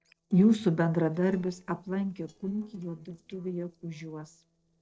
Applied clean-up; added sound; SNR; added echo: neural separator model SepFormer DNS4.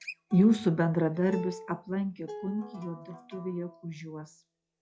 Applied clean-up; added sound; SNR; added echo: classical method log-MMSE.